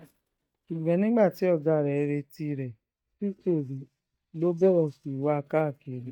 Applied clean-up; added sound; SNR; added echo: neural mask model DeepFilterNet 3.